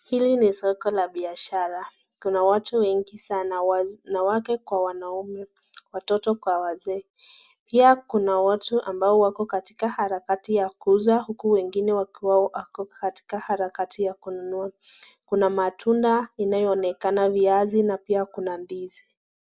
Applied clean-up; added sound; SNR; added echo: none; none; none; none.